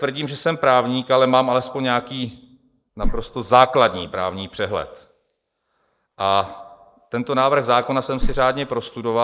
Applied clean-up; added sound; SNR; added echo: neural mask model Resemble Enhance denoiser.